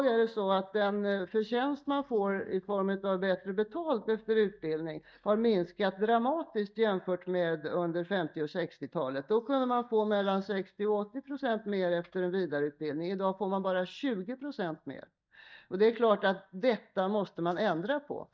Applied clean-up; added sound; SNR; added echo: neural mask model DeepFilterNet 3.